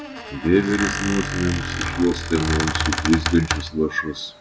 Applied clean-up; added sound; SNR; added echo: none; Squeak; 4 dB; none.